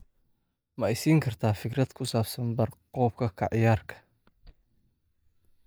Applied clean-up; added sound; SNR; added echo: neural mask model DeepFilterNet 3.